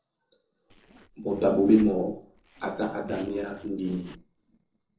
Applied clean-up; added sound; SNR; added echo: neural separator model SepFormer DNS4.